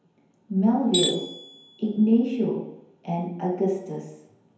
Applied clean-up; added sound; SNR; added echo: none; Tools; 9 dB; reverberation time 0.9 s.